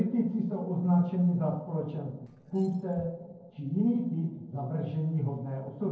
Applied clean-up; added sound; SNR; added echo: neural separator model SepFormer DNS4.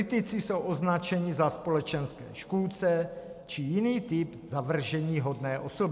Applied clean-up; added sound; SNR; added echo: none; none; none; none.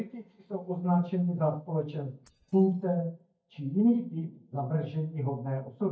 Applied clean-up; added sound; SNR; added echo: neural mask model DeepFilterNet 3.